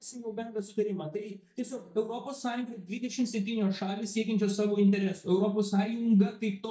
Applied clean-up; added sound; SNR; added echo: neural mask model DeepFilterNet 3.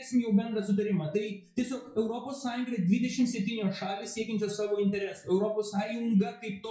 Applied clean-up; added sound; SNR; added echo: classical method WPE with log-MMSE.